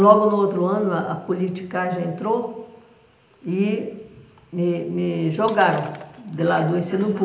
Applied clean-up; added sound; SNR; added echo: none; Shatter; 19 dB; reverberation time 0.8 s.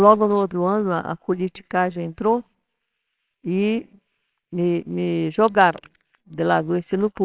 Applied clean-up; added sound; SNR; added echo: neural separator model SepFormer WHAMR!.